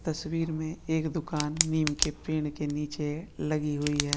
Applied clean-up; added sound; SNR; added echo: none; Tick; 6 dB; none.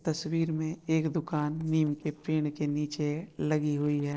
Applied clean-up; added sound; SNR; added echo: neural separator model SepFormer DNS4.